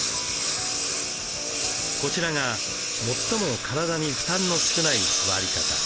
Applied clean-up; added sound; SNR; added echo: none; Engine; -3 dB; none.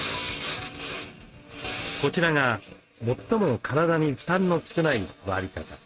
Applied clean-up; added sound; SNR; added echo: neural mask model RNNoise.